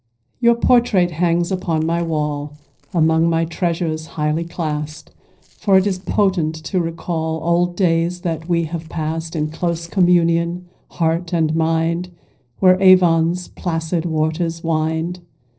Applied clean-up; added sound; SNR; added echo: neural separator model SepFormer DNS4.